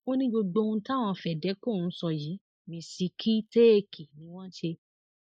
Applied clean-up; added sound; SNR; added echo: neural mask model Resemble Enhance denoiser.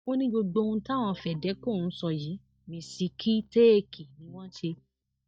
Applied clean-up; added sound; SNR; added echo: neural mask model DeepFilterNet 3.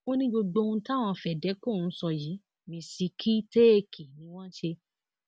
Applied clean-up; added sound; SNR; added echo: none; none; none; none.